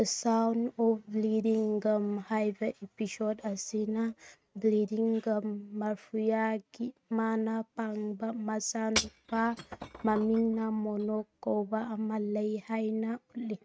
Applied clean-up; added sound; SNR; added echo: neural mask model RNNoise.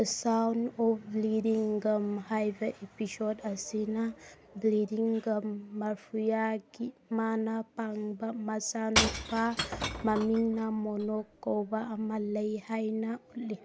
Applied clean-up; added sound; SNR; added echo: none; Shatter / Crushing; 5 dB; none.